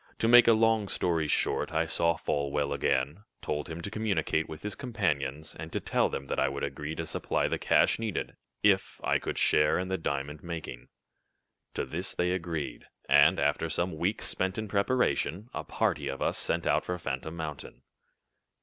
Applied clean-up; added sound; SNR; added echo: none; none; none; none.